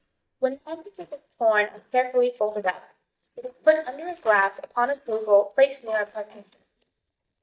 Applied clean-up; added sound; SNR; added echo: neural mask model DeepFilterNet 3.